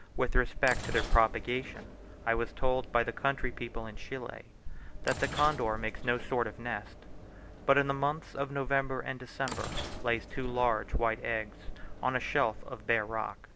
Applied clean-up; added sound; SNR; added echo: none; Sliding door / Train; 14 dB; none.